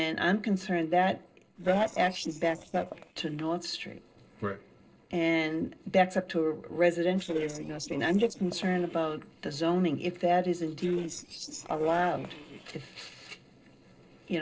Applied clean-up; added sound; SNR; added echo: neural separator model SepFormer DNS4.